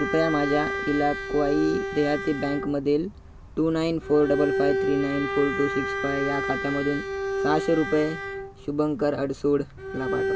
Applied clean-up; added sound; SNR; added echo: none; Bowed string instrument; 4 dB; none.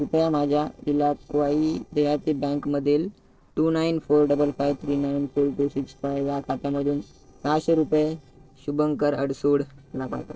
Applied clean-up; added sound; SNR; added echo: neural separator model SepFormer DNS4.